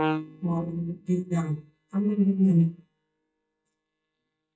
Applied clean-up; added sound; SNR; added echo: neural mask model DeepFilterNet 3.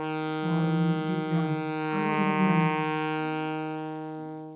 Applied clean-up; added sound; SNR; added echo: none; Wind instrument, woodwind instrument; -1 dB; reverberation time 0.6 s.